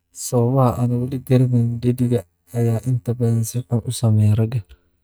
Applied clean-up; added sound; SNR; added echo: neural mask model DeepFilterNet 3.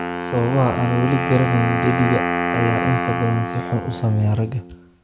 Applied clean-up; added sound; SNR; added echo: none; Wind instrument, woodwind instrument; 3 dB; none.